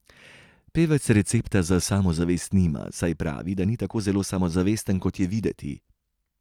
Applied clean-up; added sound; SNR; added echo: none; none; none; none.